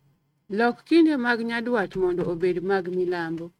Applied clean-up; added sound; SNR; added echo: neural mask model RNNoise.